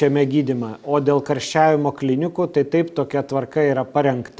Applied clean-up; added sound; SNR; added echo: none; none; none; none.